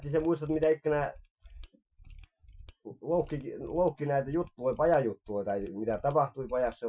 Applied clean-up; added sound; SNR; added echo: classical method Wiener filter.